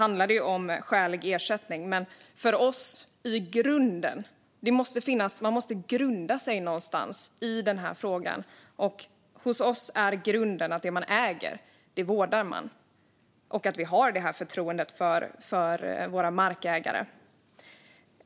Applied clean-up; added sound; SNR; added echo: none; none; none; none.